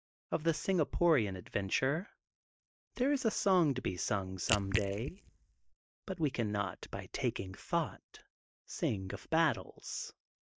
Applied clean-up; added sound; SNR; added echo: neural mask model DeepFilterNet 3.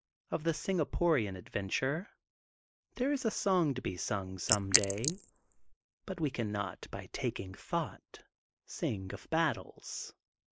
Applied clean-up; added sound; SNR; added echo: neural mask model Resemble Enhance denoiser.